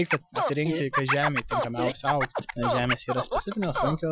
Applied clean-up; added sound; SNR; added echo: classical method Wiener filter.